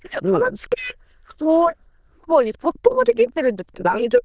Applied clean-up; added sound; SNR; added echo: neural diffusion model UNIVERSE++.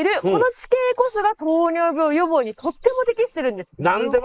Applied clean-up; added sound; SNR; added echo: neural mask model Resemble Enhance denoiser.